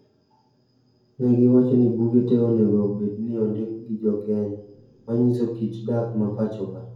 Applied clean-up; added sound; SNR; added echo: none; none; none; reverberation time 2.3 s.